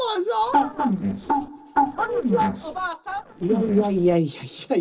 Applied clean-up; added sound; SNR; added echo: neural separator model SepFormer DNS4.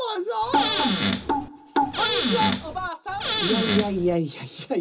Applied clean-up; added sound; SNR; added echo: none; Squeak / Cupboard open or close; -3 dB; reverberation time 0.2 s.